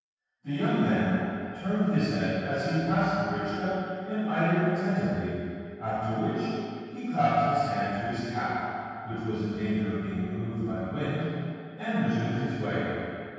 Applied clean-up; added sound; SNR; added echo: none; none; none; reverberation time 2.2 s.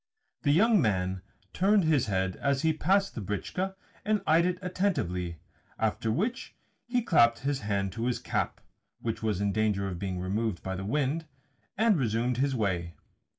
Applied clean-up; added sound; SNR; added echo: none; none; none; none.